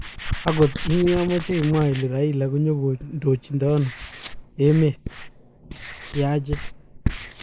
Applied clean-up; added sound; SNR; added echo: neural mask model Resemble Enhance denoiser.